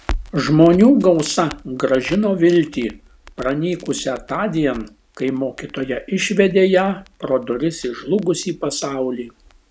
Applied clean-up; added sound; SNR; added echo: none; Crackle; 18 dB; none.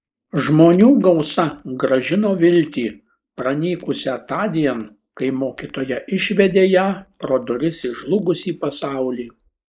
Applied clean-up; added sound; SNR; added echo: neural mask model Resemble Enhance denoiser.